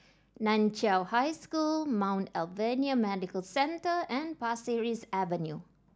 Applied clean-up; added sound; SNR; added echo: none; none; none; none.